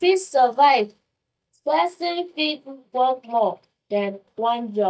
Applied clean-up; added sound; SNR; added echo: neural mask model DeepFilterNet 3.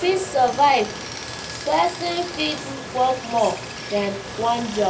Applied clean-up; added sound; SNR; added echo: none; Stream; 10 dB; reverberation time 0.3 s.